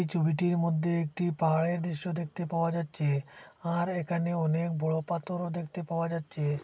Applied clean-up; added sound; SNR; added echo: none; none; none; none.